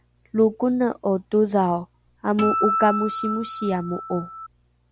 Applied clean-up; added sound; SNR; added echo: none; Acoustic guitar; 4 dB; none.